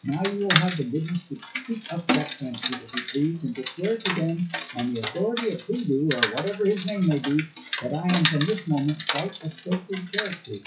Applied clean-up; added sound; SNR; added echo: classical method WPE with log-MMSE.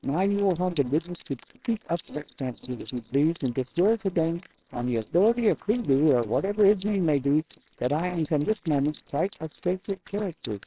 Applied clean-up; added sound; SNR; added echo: neural separator model SepFormer WHAMR!.